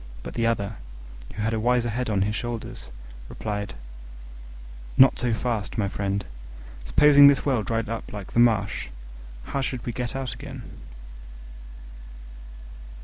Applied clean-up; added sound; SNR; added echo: none; none; none; none.